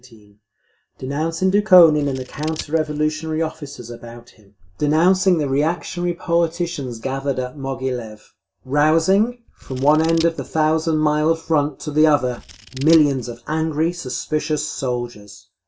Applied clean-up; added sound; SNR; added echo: none; Scissors; 18 dB; reverberation time 0.2 s.